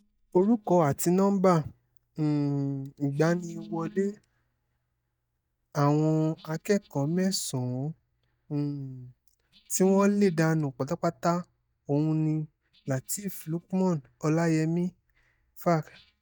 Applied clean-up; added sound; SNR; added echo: neural mask model DeepFilterNet 3.